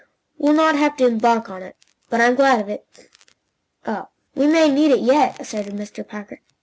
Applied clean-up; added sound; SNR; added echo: none; none; none; none.